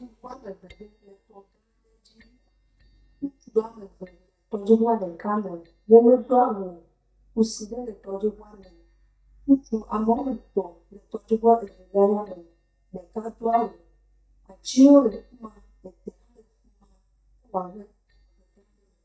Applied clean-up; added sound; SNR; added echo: neural mask model DeepFilterNet 3.